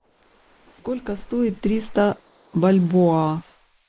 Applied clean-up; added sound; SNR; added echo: neural mask model Resemble Enhance denoiser.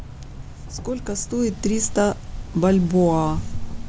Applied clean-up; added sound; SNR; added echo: none; Cricket; 7 dB; none.